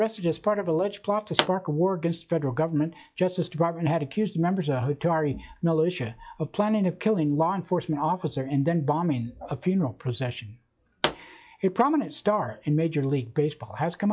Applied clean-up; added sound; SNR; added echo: classical method log-MMSE.